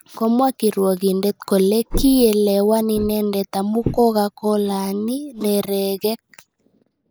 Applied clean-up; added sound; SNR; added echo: neural mask model Resemble Enhance denoiser.